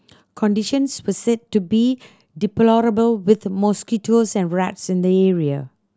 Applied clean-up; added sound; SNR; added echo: none; none; none; none.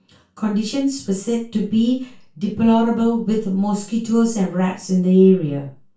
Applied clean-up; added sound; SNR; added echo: none; none; none; reverberation time 0.3 s.